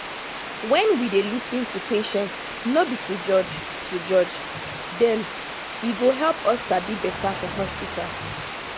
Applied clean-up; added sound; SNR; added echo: none; Water; 8 dB; none.